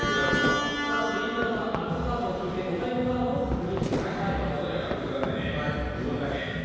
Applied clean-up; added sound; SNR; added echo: none; Fireworks; 7 dB; reverberation time 2.0 s.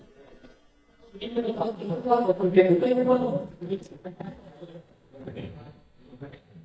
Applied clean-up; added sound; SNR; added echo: neural mask model DeepFilterNet 3.